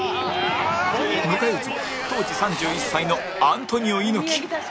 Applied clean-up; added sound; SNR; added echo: none; Hiss; 14 dB; none.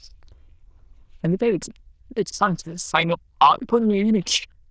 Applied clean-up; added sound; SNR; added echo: neural diffusion model UNIVERSE++.